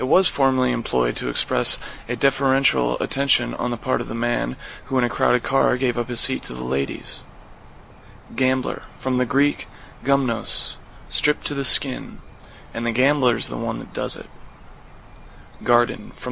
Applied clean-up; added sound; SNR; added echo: none; Wind; 19 dB; none.